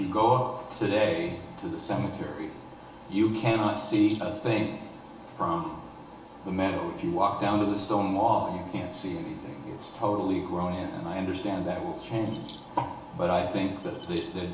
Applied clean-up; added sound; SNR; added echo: none; Bird vocalization, bird call, bird song; 15 dB; reverberation time 0.3 s.